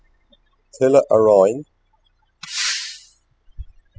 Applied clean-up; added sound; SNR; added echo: classical method spectral subtraction.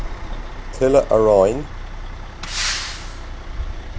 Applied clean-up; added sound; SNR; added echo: none; Truck; 6 dB; none.